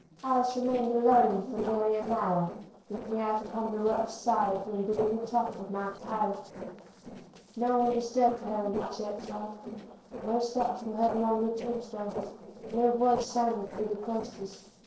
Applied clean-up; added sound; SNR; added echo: neural separator model SepFormer DNS4.